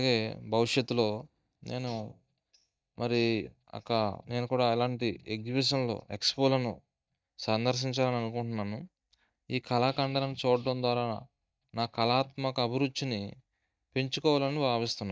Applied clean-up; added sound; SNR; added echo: neural mask model DeepFilterNet 3.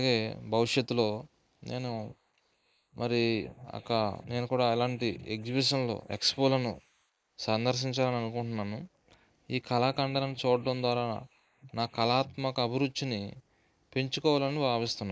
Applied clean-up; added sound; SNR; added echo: neural mask model Resemble Enhance denoiser.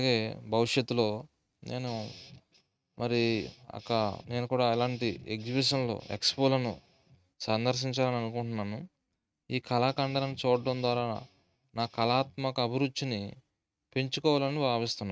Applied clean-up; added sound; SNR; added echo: neural mask model RNNoise.